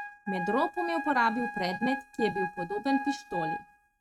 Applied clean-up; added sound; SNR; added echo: neural mask model RNNoise.